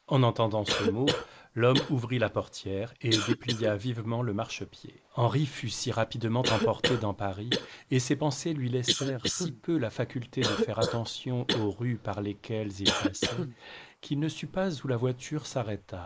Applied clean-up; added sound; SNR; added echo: neural mask model Resemble Enhance denoiser.